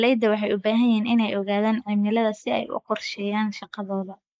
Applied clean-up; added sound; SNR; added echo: neural mask model Resemble Enhance denoiser.